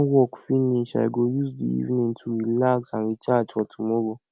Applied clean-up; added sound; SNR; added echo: none; none; none; none.